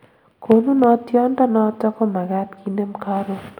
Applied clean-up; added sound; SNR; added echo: none; none; none; reverberation time 1.1 s.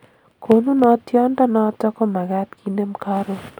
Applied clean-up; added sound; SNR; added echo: none; none; none; none.